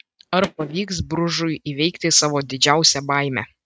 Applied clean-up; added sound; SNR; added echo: neural mask model RNNoise.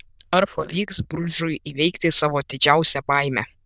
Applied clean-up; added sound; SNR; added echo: neural diffusion model UNIVERSE++.